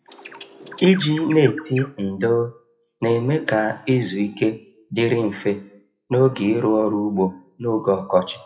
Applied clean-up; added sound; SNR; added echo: classical method WPE with log-MMSE.